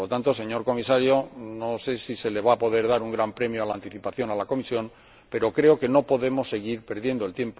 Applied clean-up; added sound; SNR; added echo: none; none; none; none.